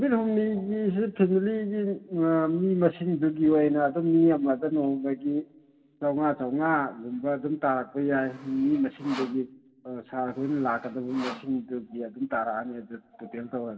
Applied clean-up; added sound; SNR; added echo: none; Sawing; 18 dB; reverberation time 0.9 s.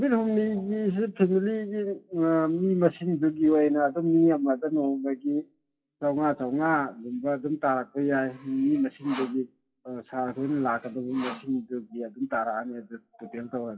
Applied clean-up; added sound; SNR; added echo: classical method WPE with log-MMSE.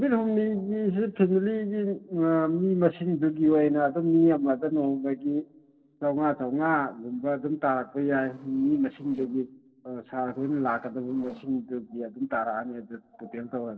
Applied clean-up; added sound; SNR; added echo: neural separator model SepFormer DNS4.